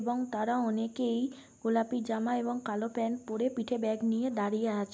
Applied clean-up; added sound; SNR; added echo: none; none; none; none.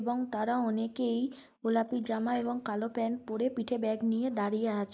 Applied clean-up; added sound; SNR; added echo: neural mask model Resemble Enhance denoiser.